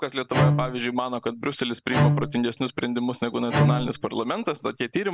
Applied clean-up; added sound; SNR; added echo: none; Bowed string instrument; -1 dB; none.